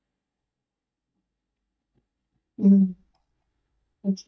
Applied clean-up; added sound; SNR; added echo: neural mask model DeepFilterNet 3.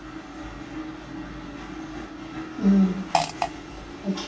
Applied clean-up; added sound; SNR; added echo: none; Fart; 1 dB; reverberation time 0.2 s.